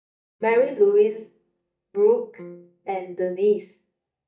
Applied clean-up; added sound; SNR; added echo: neural mask model DeepFilterNet 3.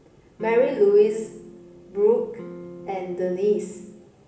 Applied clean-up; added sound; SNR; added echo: none; Electric guitar / Strum; 18 dB; reverberation time 0.7 s.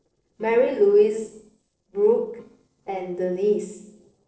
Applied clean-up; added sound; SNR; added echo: neural separator model SepFormer DNS4.